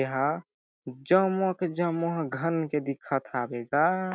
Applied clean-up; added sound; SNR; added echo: none; none; none; none.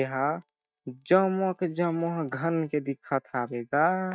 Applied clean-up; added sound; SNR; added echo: neural mask model DeepFilterNet 3.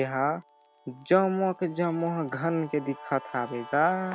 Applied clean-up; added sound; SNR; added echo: none; Guitar; 19 dB; none.